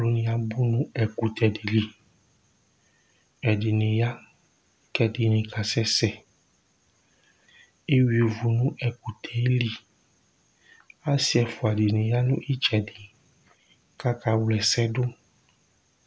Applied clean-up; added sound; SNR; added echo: none; none; none; none.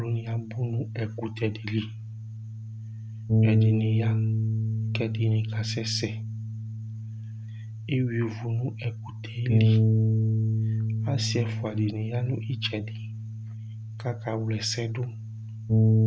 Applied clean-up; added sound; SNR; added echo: none; Bass guitar; -5 dB; none.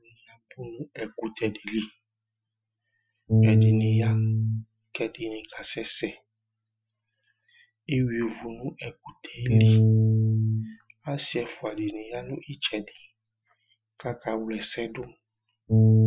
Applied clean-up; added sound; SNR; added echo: classical method Wiener filter.